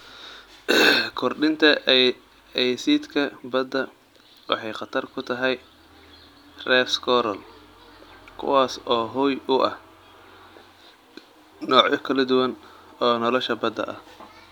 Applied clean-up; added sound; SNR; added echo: none; none; none; none.